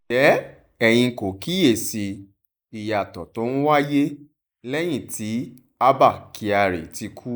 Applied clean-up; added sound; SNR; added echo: neural mask model Resemble Enhance denoiser.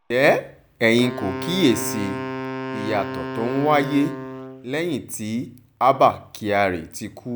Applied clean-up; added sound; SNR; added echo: none; Wind instrument, woodwind instrument; 10 dB; none.